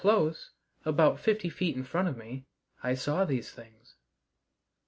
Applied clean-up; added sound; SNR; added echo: none; none; none; none.